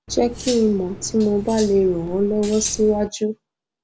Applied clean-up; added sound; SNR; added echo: none; Cutlery, silverware; 14 dB; none.